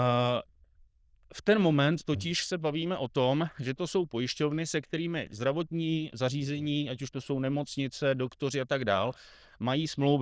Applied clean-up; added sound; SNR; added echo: neural diffusion model UNIVERSE++.